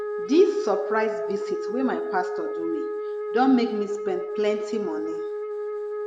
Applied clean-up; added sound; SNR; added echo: none; Wind instrument, woodwind instrument; 3 dB; none.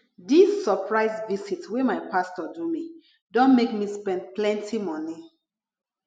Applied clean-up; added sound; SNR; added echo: none; none; none; none.